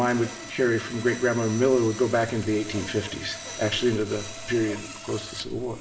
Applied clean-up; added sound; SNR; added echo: none; Sawing; 13 dB; reverberation time 0.6 s.